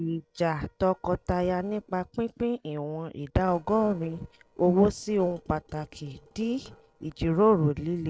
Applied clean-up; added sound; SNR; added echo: neural separator model SepFormer DNS4.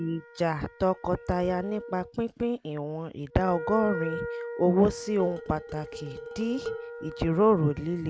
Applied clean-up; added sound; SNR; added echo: none; Dishes, pots, and pans + Wind instrument, woodwind instrument; 11 dB; none.